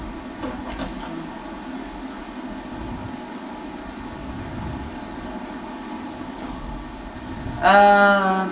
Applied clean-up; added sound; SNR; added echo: none; Wind / Rain; 17 dB; reverberation time 0.6 s.